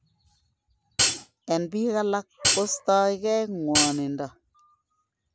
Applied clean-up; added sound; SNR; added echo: none; Hi-hat; -3 dB; none.